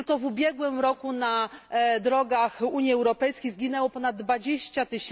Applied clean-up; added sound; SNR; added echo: none; none; none; none.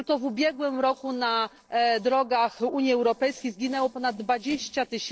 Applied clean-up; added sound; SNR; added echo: neural separator model SepFormer DNS4.